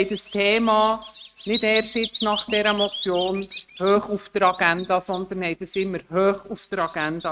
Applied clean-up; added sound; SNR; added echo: neural mask model RNNoise.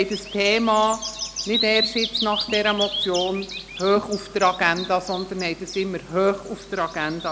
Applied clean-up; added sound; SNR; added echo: none; Bird vocalization, bird call, bird song; 8 dB; none.